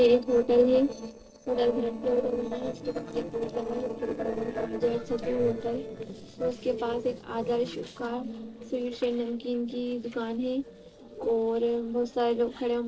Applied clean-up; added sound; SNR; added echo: neural separator model SepFormer DNS4.